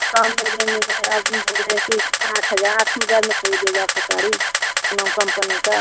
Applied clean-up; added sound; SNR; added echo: none; Camera; -2 dB; none.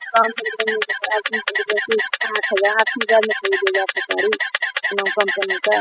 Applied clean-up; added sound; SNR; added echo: classical method spectral subtraction.